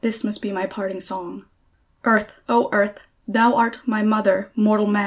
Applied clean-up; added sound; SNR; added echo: none; none; none; none.